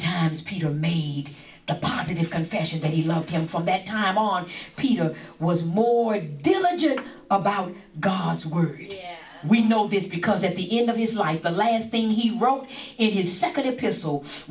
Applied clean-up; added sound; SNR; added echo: none; none; none; none.